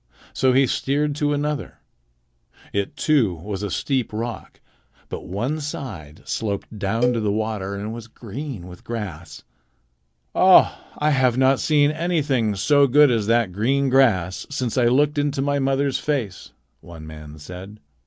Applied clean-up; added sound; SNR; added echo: none; Cowbell; 9 dB; none.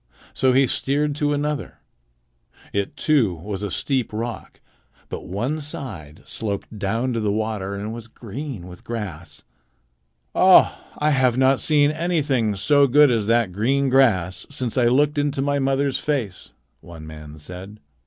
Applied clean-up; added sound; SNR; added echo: none; none; none; none.